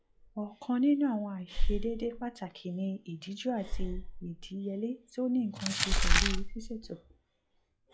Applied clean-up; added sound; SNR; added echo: classical method log-MMSE.